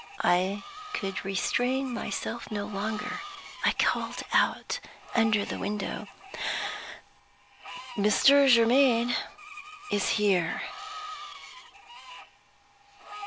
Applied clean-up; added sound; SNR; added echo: none; Screech; 14 dB; none.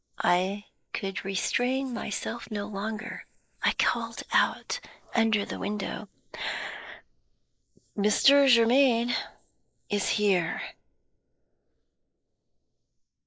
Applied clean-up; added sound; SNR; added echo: neural mask model Resemble Enhance denoiser.